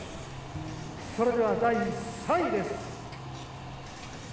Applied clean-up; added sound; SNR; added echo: none; Bowed string instrument + Bird; 12 dB; none.